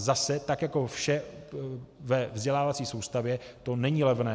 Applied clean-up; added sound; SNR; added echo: none; none; none; none.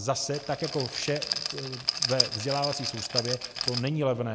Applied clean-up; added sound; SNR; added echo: none; Rattle; 2 dB; none.